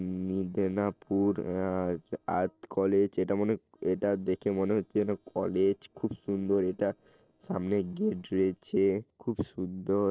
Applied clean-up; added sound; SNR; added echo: neural separator model SepFormer DNS4.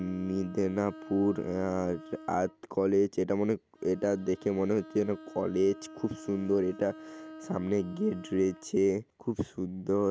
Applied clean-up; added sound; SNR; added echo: none; Bowed string instrument; 18 dB; none.